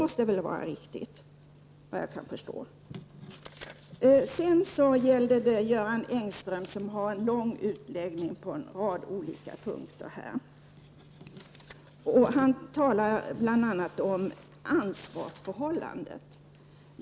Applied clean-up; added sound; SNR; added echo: none; none; none; none.